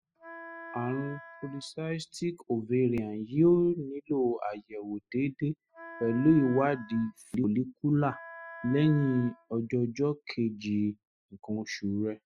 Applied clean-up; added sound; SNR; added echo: classical method spectral subtraction.